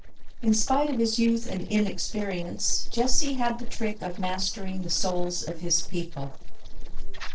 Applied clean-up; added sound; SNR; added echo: neural separator model SepFormer DNS4.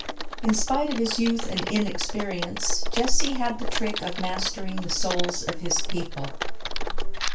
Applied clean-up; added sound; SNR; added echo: none; Typing; 11 dB; reverberation time 0.3 s.